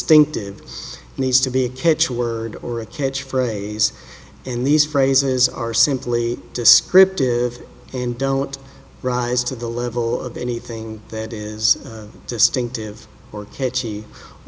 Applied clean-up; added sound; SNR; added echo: none; none; none; none.